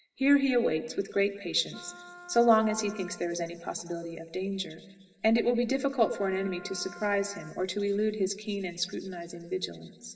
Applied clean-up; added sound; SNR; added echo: none; Wind instrument, woodwind instrument; 19 dB; reverberation time 1.9 s.